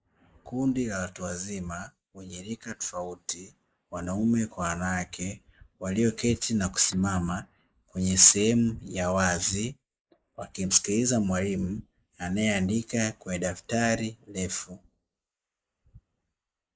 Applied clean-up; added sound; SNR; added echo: neural mask model Resemble Enhance denoiser.